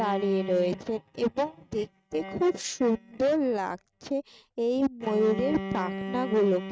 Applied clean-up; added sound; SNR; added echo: neural mask model RNNoise.